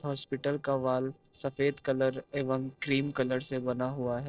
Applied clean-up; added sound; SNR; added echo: neural separator model SepFormer DNS4.